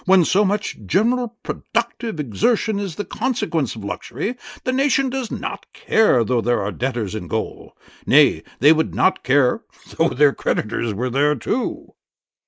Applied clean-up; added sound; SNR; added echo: neural mask model Resemble Enhance denoiser.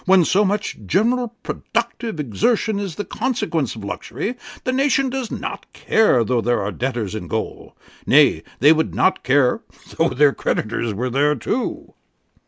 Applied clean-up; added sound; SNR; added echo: none; none; none; none.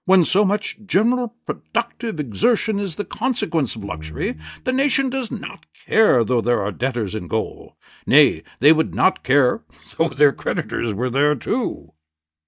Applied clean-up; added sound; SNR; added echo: neural mask model DeepFilterNet 3.